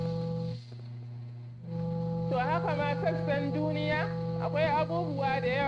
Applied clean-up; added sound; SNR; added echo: neural mask model RNNoise.